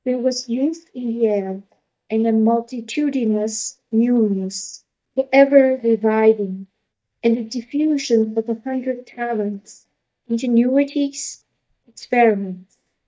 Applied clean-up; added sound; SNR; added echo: neural mask model DeepFilterNet 3.